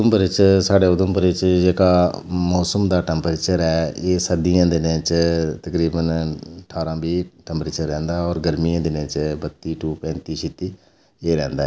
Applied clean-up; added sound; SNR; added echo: none; none; none; none.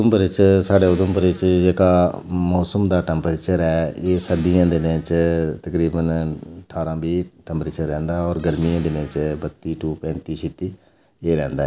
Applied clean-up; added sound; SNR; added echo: none; Squeak / Cupboard open or close; 18 dB; none.